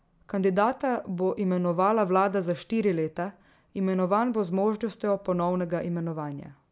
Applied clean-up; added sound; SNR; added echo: none; none; none; none.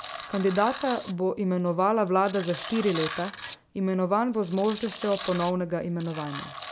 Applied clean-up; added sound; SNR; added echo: none; Tools; 13 dB; none.